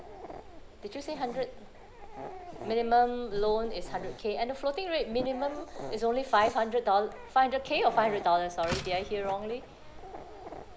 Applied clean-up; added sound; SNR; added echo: none; Dog + Slam; 11 dB; none.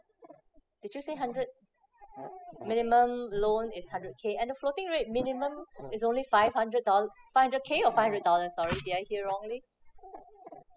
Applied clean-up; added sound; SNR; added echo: classical method spectral subtraction.